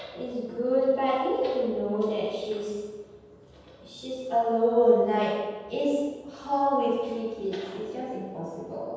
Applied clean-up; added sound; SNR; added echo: none; none; none; reverberation time 1.2 s.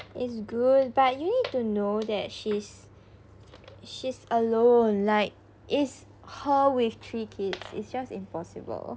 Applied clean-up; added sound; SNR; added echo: none; none; none; none.